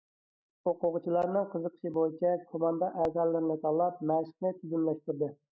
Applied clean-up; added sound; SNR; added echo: none; none; none; none.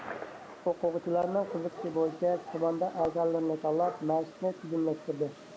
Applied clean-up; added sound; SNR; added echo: none; Gunshot, gunfire; 15 dB; none.